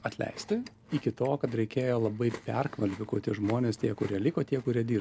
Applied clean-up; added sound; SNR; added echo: none; Chewing, mastication; 20 dB; none.